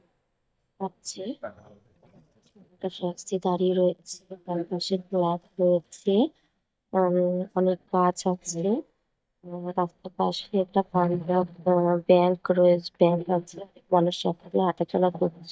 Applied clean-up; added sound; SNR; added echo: neural mask model DeepFilterNet 3.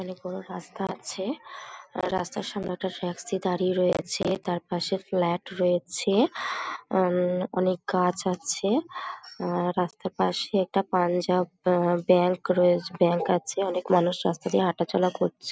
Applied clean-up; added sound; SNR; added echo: none; none; none; none.